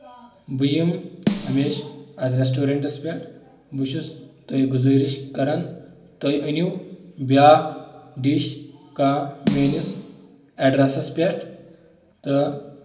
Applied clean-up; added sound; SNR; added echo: none; Snare drum; 8 dB; reverberation time 1.9 s.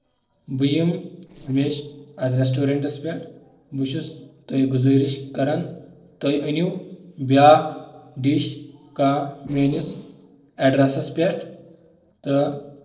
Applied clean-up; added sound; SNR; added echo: neural separator model SepFormer DNS4.